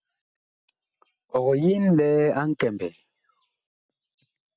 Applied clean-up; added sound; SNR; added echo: none; none; none; none.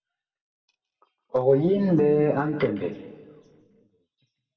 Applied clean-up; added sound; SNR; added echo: none; none; none; reverberation time 1.7 s.